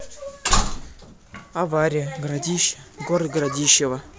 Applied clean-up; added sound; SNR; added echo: none; none; none; none.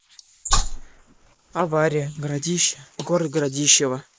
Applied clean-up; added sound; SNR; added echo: neural mask model Resemble Enhance denoiser.